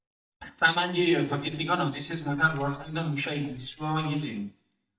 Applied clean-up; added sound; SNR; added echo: neural mask model DeepFilterNet 3.